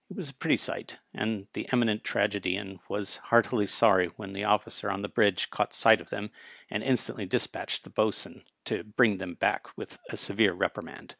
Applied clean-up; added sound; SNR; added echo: none; none; none; none.